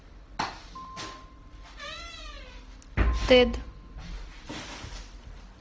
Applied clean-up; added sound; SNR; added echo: none; Piano; 20 dB; none.